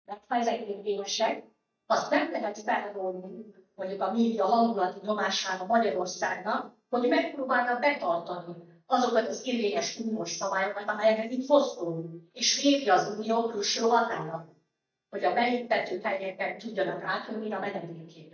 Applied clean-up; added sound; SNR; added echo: neural mask model DeepFilterNet 3.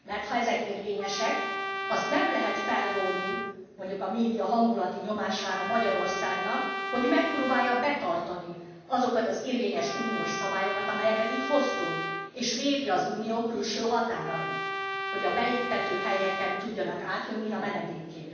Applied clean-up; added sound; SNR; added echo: none; Trumpet; 6 dB; reverberation time 1.2 s.